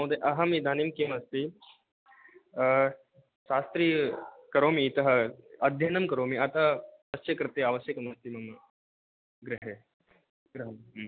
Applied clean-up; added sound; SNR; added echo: none; none; none; none.